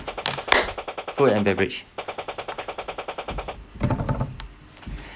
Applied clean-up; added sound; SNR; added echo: none; Gunshot, gunfire; 6 dB; none.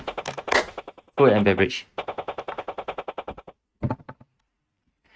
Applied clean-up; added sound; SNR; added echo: neural mask model RNNoise.